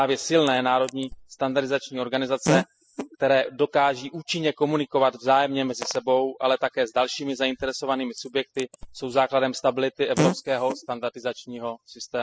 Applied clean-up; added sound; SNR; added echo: classical method spectral subtraction.